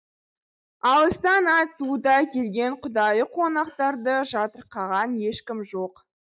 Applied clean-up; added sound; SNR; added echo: neural mask model DeepFilterNet 3.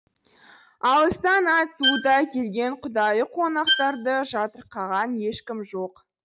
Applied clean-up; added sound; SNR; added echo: none; Bowed string instrument; 4 dB; none.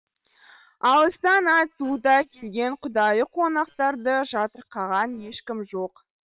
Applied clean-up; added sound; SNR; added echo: neural separator model SepFormer WHAM!.